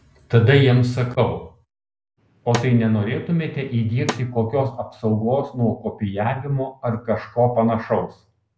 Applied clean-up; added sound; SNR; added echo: none; Snare drum; 14 dB; none.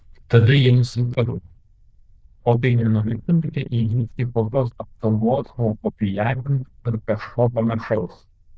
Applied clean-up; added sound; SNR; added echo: neural diffusion model UNIVERSE++.